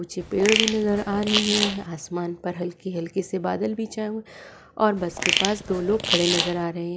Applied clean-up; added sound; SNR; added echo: none; Fart; 1 dB; none.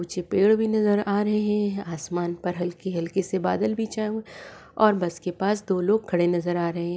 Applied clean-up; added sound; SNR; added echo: none; none; none; none.